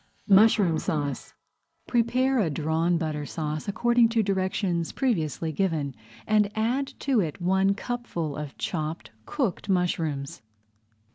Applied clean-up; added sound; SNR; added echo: neural mask model Resemble Enhance denoiser.